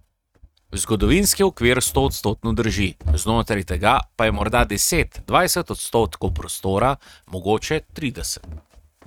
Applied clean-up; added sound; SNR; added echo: neural mask model RNNoise.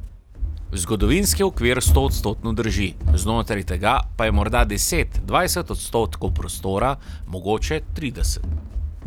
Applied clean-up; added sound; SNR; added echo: none; Run; 1 dB; none.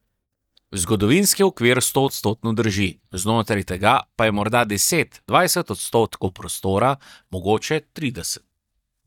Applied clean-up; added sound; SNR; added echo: neural mask model DeepFilterNet 3.